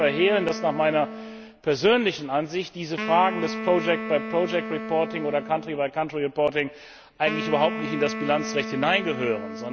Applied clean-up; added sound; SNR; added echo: none; Wind instrument, woodwind instrument; 9 dB; none.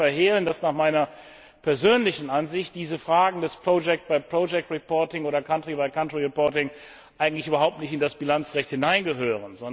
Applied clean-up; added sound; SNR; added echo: none; none; none; none.